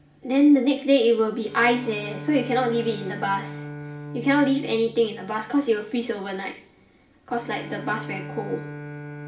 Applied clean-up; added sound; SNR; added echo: none; Bowed string instrument; 14 dB; reverberation time 0.7 s.